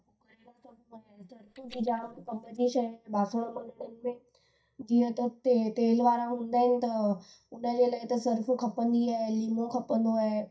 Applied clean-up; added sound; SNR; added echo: neural mask model DeepFilterNet 3.